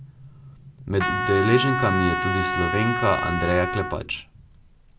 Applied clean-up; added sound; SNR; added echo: none; Trumpet; 2 dB; none.